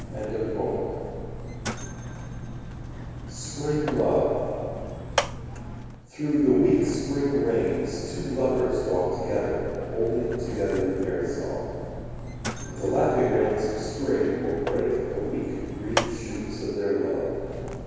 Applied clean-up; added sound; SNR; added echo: none; Mechanisms; 8 dB; reverberation time 2.2 s.